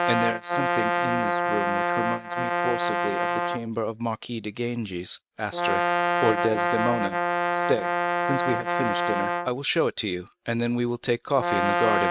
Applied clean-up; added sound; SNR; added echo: neural mask model RNNoise.